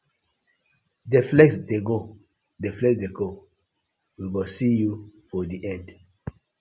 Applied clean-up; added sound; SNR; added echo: none; none; none; none.